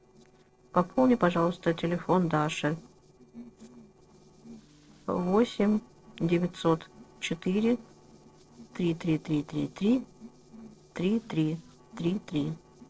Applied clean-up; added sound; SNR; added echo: neural separator model SepFormer DNS4.